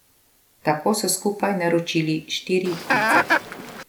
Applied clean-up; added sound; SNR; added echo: none; Chicken, rooster; -3 dB; none.